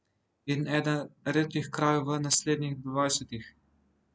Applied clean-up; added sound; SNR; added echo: none; none; none; none.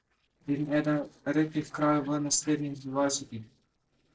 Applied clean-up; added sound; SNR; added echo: neural separator model SepFormer DNS4.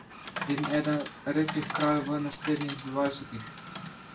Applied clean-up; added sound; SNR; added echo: none; Coin (dropping) / Chatter; 8 dB; reverberation time 0.2 s.